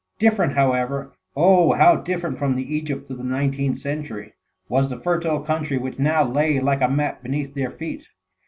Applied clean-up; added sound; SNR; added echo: none; none; none; none.